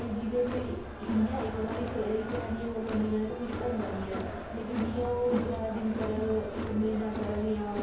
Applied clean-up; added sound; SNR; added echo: none; Crowd; 5 dB; reverberation time 0.7 s.